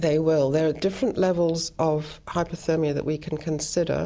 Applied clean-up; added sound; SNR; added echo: none; none; none; none.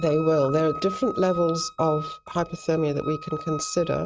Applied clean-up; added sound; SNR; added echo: neural mask model RNNoise.